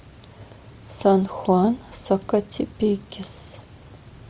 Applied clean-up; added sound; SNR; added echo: none; none; none; none.